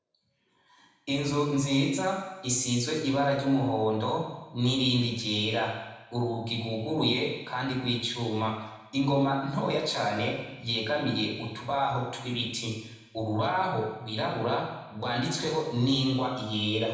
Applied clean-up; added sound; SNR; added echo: none; none; none; reverberation time 1.0 s.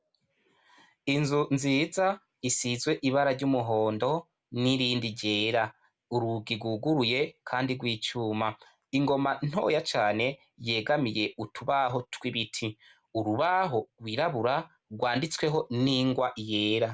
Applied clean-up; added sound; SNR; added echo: none; none; none; none.